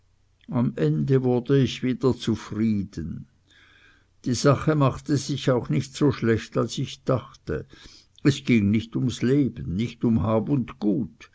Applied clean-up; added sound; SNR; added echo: none; none; none; none.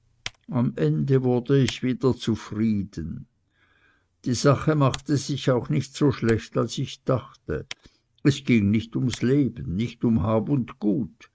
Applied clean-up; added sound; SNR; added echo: neural mask model RNNoise.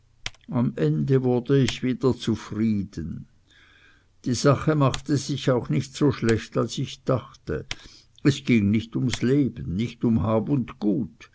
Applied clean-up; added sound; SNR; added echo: none; Typing; 19 dB; none.